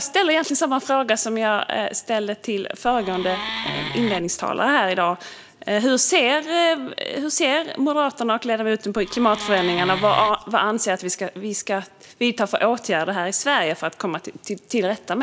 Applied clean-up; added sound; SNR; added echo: none; Wood; 8 dB; none.